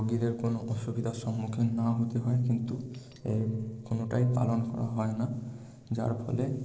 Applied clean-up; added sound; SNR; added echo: neural separator model SepFormer DNS4.